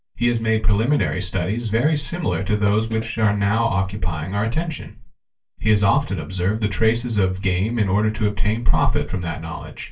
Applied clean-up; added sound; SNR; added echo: neural separator model SepFormer DNS4.